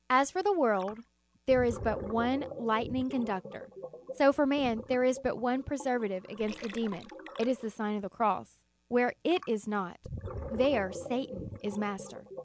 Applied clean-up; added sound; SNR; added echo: none; Gurgling; 13 dB; none.